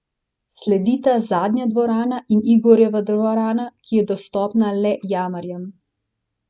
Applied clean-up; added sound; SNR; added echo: none; none; none; none.